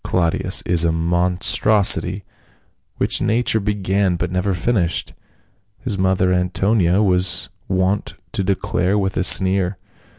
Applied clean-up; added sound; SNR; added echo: none; none; none; none.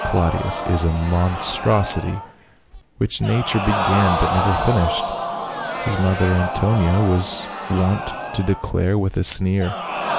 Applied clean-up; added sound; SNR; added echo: none; Crowd; 5 dB; none.